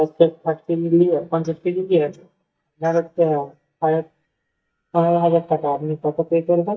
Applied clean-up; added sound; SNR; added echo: neural mask model DeepFilterNet 3.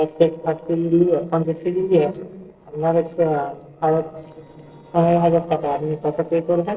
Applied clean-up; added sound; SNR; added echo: neural separator model SepFormer DNS4.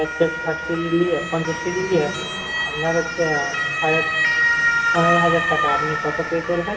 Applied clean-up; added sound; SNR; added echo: none; Motor vehicle (road) / Siren; 0 dB; reverberation time 2.9 s.